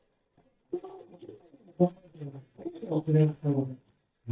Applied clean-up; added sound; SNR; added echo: neural mask model DeepFilterNet 3.